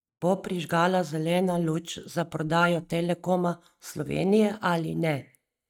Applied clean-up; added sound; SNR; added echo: neural mask model DeepFilterNet 3.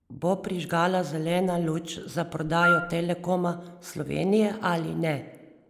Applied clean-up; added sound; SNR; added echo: neural mask model Resemble Enhance denoiser.